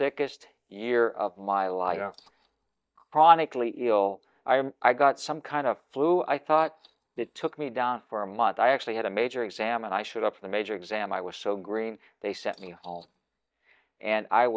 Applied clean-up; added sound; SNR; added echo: neural mask model DeepFilterNet 3.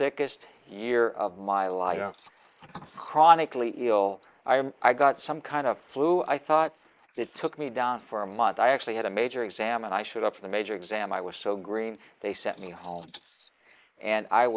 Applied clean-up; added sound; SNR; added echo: neural mask model Resemble Enhance denoiser.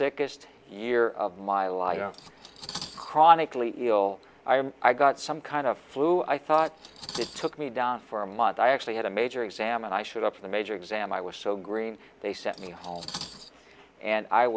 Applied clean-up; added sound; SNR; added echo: none; Cutlery, silverware; 19 dB; none.